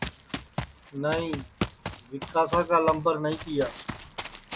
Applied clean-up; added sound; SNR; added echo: none; Run; 7 dB; none.